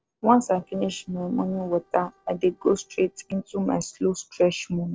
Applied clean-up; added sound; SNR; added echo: neural separator model SepFormer DNS4.